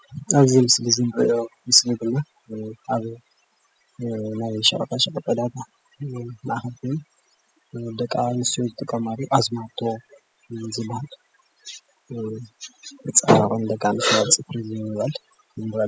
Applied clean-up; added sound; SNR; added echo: classical method spectral subtraction.